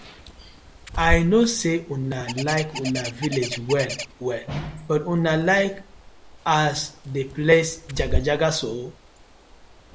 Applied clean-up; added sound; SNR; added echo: none; Bird + Bird; 8 dB; none.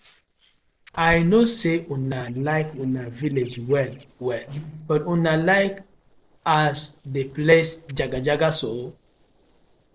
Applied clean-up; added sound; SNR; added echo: neural separator model SepFormer DNS4.